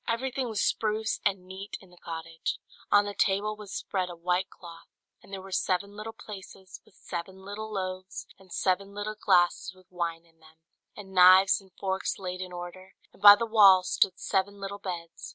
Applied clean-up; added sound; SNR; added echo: none; none; none; none.